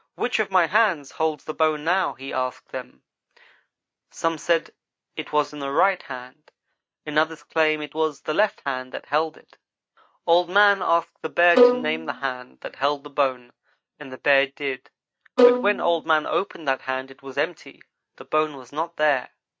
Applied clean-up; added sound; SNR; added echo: neural mask model RNNoise.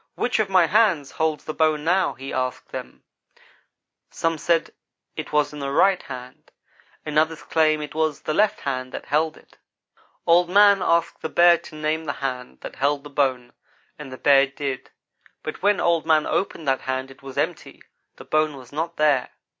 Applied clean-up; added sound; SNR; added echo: none; none; none; none.